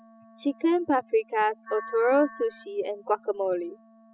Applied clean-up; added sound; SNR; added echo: classical method spectral subtraction.